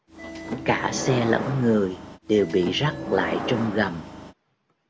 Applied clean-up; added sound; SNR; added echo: none; Subway, metro, underground / Sliding door; 7 dB; none.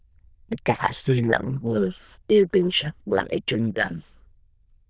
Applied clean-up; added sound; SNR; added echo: neural diffusion model UNIVERSE++.